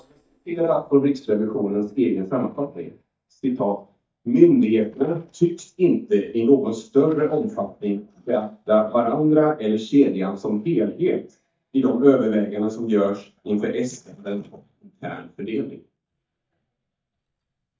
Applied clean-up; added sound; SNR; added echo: neural mask model DeepFilterNet 3.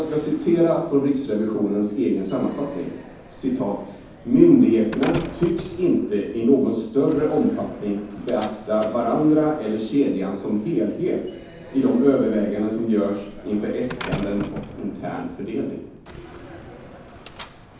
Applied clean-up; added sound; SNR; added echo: none; Slam; 16 dB; reverberation time 0.9 s.